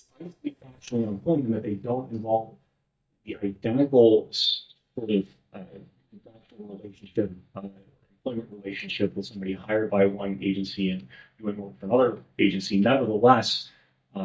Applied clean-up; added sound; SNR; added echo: neural mask model DeepFilterNet 3.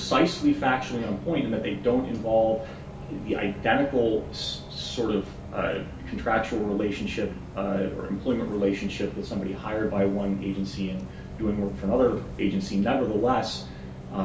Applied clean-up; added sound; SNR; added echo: none; Bus; 12 dB; reverberation time 0.3 s.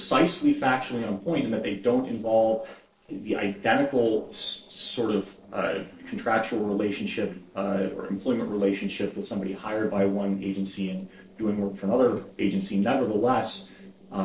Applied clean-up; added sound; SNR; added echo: neural separator model SepFormer DNS4.